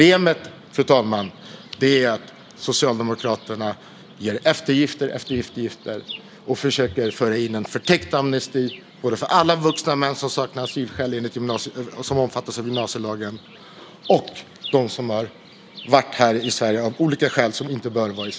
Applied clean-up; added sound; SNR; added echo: none; Chirp, tweet; 19 dB; none.